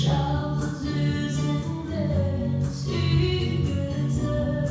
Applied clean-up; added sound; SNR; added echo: none; none; none; reverberation time 1.1 s.